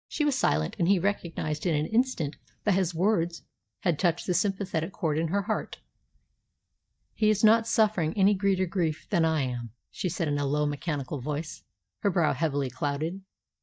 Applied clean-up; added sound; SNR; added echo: neural mask model DeepFilterNet 3.